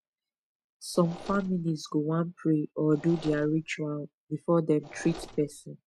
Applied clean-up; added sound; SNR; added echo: none; Mechanisms; 17 dB; none.